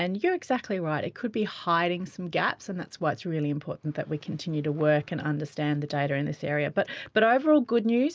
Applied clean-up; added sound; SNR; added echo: none; none; none; none.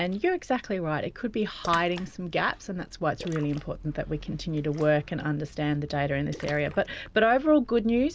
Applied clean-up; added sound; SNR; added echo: none; Splash, splatter; 18 dB; none.